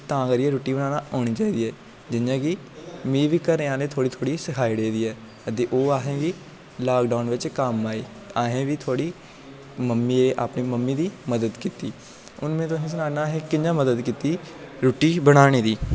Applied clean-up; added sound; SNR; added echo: none; none; none; none.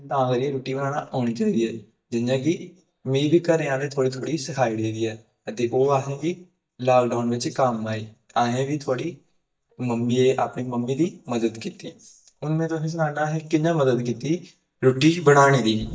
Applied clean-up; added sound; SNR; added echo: neural mask model DeepFilterNet 3.